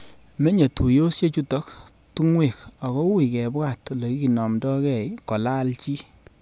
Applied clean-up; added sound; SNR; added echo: none; none; none; none.